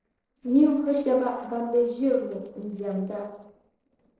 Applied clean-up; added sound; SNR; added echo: neural separator model SepFormer DNS4.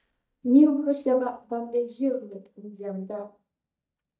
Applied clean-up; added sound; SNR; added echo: neural mask model DeepFilterNet 3.